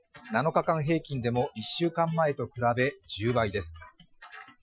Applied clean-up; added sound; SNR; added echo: classical method Wiener filter.